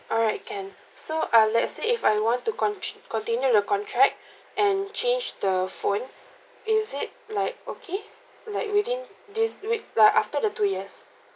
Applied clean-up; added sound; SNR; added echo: none; none; none; none.